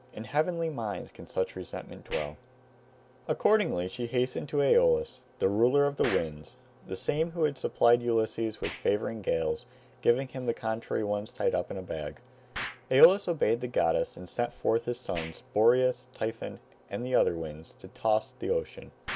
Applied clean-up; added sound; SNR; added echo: none; Explosion; 19 dB; none.